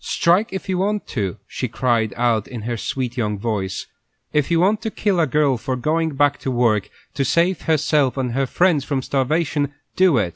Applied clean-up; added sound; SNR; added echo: none; none; none; none.